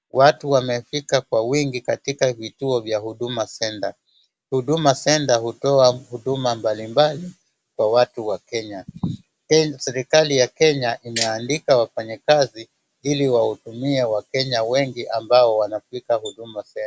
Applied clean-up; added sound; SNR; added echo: none; none; none; none.